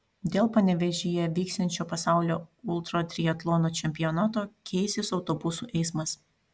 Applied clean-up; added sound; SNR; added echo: none; none; none; none.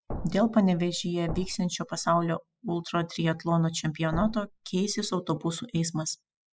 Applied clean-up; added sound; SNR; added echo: classical method spectral subtraction.